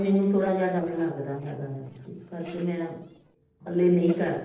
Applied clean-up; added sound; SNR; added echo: neural separator model SepFormer DNS4.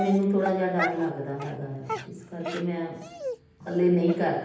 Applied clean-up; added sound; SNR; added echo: none; Dog; 9 dB; reverberation time 0.9 s.